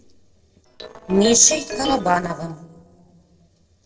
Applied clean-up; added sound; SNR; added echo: neural separator model SepFormer DNS4.